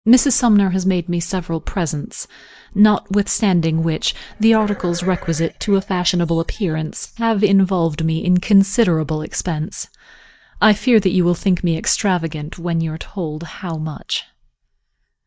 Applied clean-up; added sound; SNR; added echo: neural mask model DeepFilterNet 3.